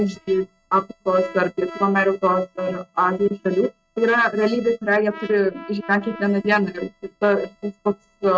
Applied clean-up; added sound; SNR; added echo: neural mask model RNNoise.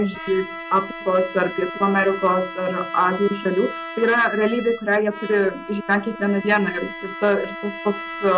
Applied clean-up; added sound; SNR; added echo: none; Bowed string instrument + Trumpet; 11 dB; none.